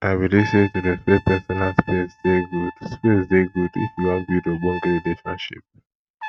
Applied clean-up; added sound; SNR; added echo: neural mask model RNNoise.